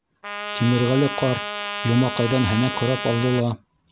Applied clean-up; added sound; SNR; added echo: none; Trumpet; 7 dB; none.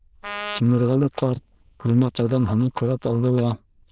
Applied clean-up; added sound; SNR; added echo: neural diffusion model UNIVERSE++.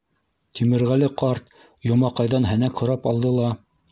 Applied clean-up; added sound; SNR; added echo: none; none; none; none.